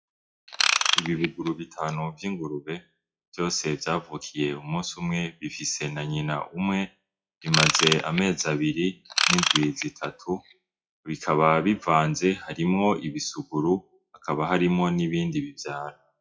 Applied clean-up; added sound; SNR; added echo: classical method WPE with log-MMSE.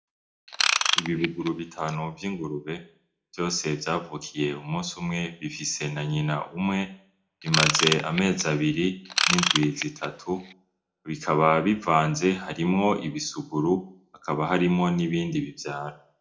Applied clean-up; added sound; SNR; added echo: none; Ratchet, pawl / Tools; 0 dB; reverberation time 0.3 s.